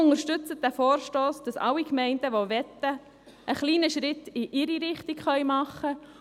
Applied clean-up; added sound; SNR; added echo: none; none; none; none.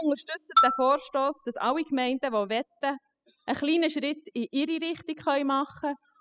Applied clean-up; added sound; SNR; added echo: classical method spectral subtraction.